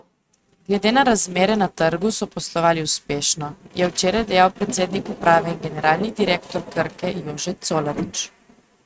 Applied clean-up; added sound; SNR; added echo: neural mask model RNNoise.